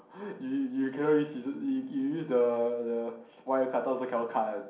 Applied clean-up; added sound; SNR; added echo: none; none; none; reverberation time 0.6 s.